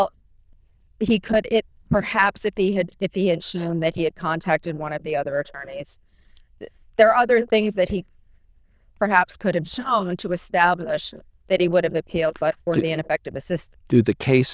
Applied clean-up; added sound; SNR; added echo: neural diffusion model UNIVERSE++.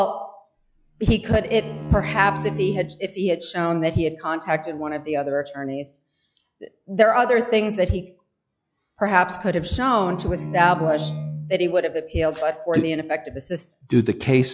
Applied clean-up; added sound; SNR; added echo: classical method log-MMSE.